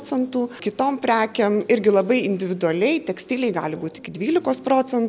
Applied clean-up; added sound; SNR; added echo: none; none; none; none.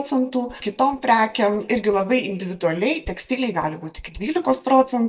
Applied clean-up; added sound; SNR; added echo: neural mask model DeepFilterNet 3.